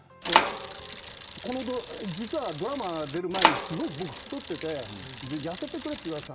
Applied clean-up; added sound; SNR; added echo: none; Bicycle; -3 dB; none.